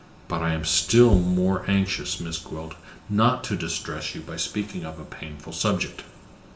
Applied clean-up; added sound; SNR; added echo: none; Tap; 8 dB; reverberation time 1.9 s.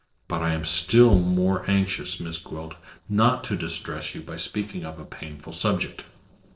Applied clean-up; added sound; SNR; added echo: neural separator model SepFormer DNS4.